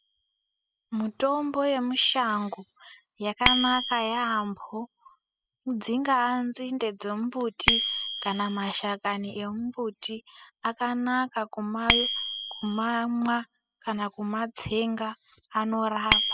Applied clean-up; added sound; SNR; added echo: classical method spectral subtraction.